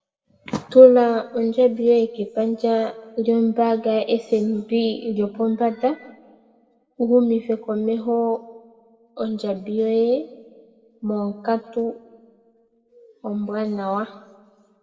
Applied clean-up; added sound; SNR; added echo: none; none; none; reverberation time 0.9 s.